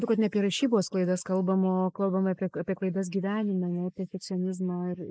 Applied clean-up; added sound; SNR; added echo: neural mask model Resemble Enhance denoiser.